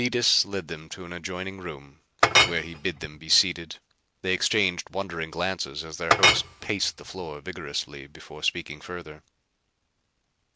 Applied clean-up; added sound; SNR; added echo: none; Chink, clink; -5 dB; none.